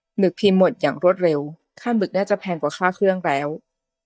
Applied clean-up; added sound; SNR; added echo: neural mask model DeepFilterNet 3.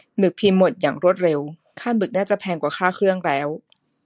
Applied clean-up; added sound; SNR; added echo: none; none; none; none.